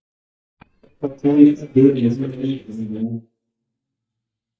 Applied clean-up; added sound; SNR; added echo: neural mask model DeepFilterNet 3.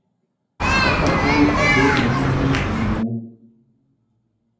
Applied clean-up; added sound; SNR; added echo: none; Human group actions; -5 dB; reverberation time 0.9 s.